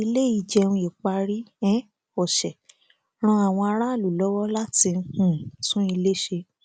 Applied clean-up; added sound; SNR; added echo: none; none; none; none.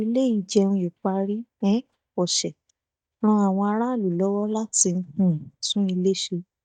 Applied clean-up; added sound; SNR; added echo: neural mask model DeepFilterNet 3.